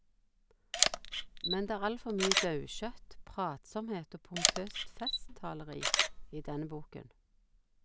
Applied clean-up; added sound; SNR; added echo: none; Camera; -5 dB; none.